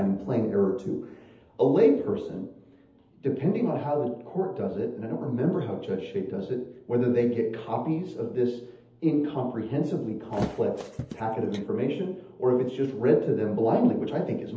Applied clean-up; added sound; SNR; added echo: none; Thump, thud; 13 dB; reverberation time 0.8 s.